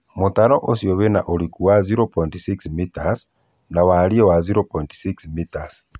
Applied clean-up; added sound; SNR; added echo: none; none; none; none.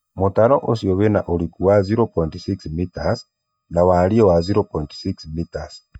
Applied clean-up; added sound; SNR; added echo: neural mask model DeepFilterNet 3.